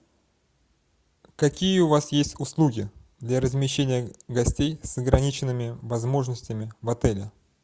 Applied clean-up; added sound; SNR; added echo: none; none; none; none.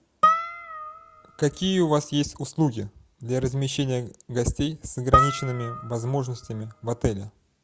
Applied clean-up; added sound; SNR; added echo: none; Harp; 1 dB; none.